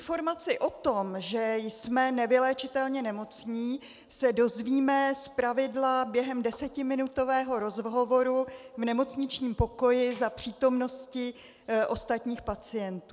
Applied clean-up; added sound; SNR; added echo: none; Tambourine; 16 dB; none.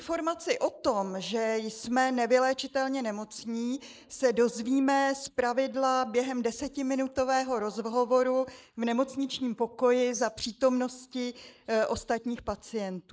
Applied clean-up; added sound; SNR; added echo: neural mask model Resemble Enhance denoiser.